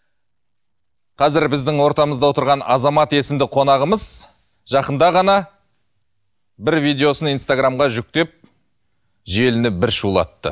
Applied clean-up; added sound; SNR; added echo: none; none; none; none.